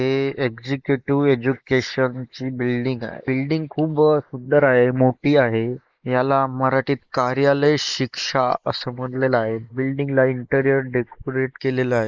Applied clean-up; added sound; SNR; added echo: neural mask model Resemble Enhance denoiser.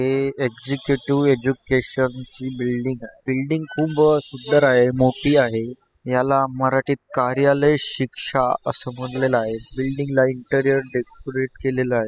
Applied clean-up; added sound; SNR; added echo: classical method spectral subtraction.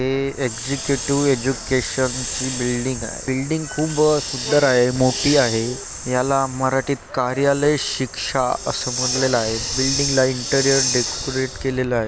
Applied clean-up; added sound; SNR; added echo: none; Hiss; 7 dB; none.